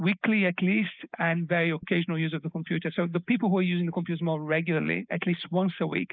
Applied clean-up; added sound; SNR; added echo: neural mask model Resemble Enhance denoiser.